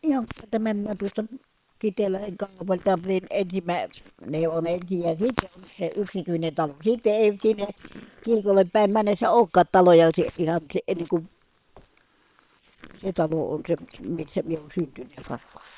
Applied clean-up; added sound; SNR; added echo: neural separator model SepFormer WHAM!.